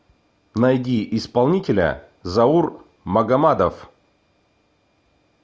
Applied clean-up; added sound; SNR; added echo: none; none; none; none.